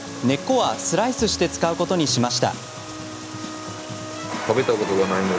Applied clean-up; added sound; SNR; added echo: none; Water; 16 dB; none.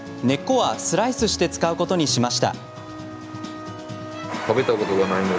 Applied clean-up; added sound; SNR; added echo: none; none; none; none.